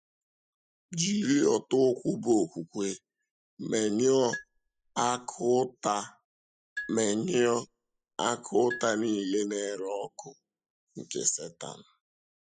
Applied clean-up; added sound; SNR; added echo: classical method spectral subtraction.